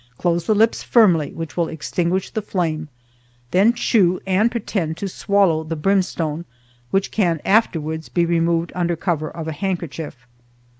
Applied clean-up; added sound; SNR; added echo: none; none; none; none.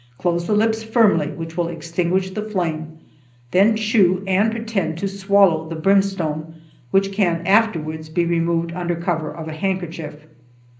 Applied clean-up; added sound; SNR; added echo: none; none; none; reverberation time 0.5 s.